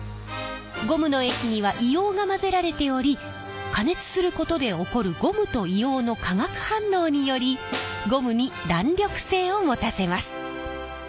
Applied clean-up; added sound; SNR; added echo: none; Snare drum; 13 dB; none.